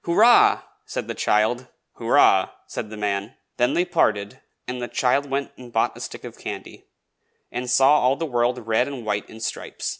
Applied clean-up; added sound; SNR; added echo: none; none; none; none.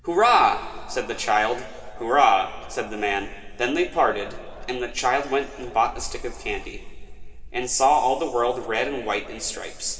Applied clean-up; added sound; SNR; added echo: none; Clock; 13 dB; reverberation time 2.3 s.